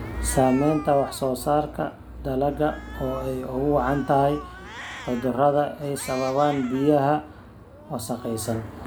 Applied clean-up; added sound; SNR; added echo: none; Cat; 18 dB; none.